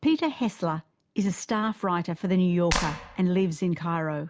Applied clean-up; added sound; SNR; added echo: none; Clapping; 5 dB; none.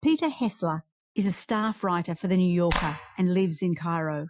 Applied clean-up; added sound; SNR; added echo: classical method Wiener filter.